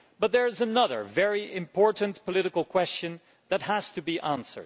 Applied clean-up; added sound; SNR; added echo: none; none; none; none.